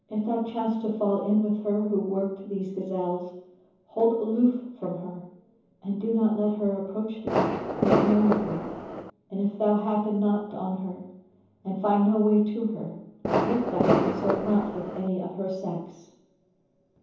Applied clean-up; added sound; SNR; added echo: none; Fireworks; -1 dB; reverberation time 0.9 s.